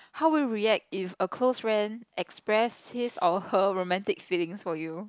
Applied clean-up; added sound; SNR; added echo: none; none; none; none.